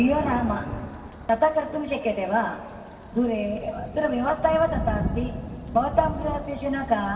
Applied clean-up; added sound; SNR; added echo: none; Thunder; 9 dB; reverberation time 2.3 s.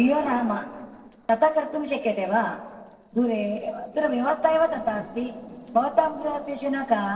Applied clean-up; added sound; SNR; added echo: neural separator model SepFormer DNS4.